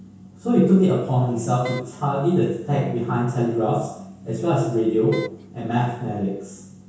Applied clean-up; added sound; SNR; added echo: none; Wind instrument, woodwind instrument; 13 dB; reverberation time 0.6 s.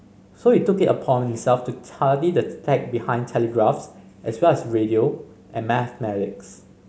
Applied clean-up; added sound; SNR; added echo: none; none; none; none.